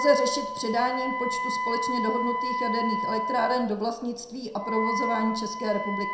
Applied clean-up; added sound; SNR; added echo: none; Wind instrument, woodwind instrument; 2 dB; reverberation time 0.5 s.